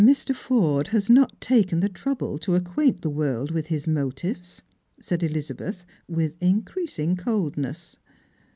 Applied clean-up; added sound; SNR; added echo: none; none; none; none.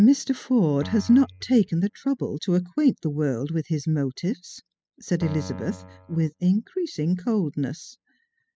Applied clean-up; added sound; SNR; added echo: classical method spectral subtraction.